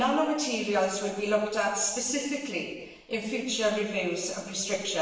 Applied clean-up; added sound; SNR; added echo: none; none; none; reverberation time 1.0 s.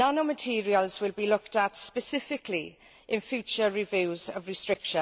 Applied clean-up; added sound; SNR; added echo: none; none; none; none.